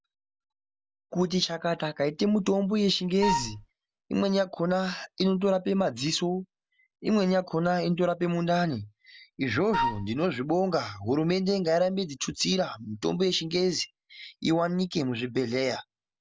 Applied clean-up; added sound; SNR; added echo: none; Wind instrument, woodwind instrument; 2 dB; none.